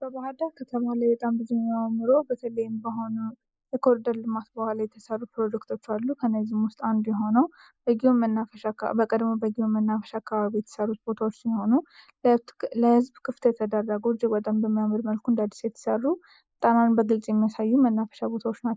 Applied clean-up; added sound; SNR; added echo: neural mask model Resemble Enhance denoiser.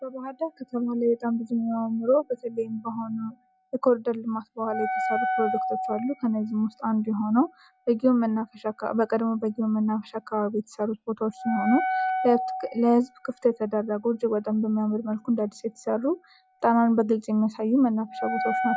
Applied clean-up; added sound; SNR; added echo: classical method log-MMSE.